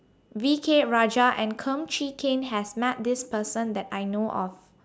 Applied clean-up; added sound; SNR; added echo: none; none; none; none.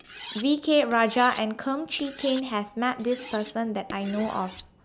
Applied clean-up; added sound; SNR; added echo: none; Cutlery, silverware; 11 dB; none.